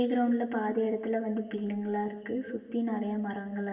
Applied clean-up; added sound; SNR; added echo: none; none; none; reverberation time 1.4 s.